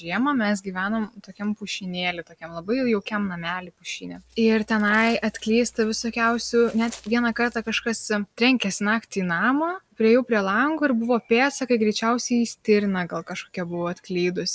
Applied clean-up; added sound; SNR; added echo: neural separator model SepFormer DNS4.